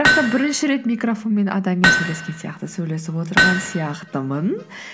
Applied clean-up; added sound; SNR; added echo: none; Hammer; 0 dB; none.